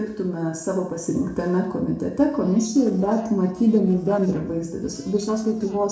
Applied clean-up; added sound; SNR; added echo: neural separator model SepFormer DNS4.